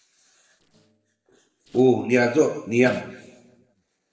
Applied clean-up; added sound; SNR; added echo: neural separator model SepFormer DNS4.